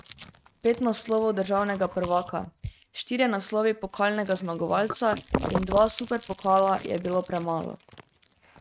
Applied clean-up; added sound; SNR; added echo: neural mask model RNNoise.